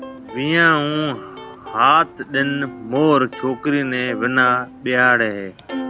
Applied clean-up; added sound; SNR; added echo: none; Plucked string instrument; 15 dB; none.